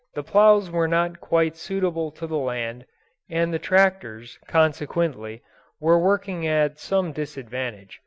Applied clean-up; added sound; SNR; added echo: none; none; none; none.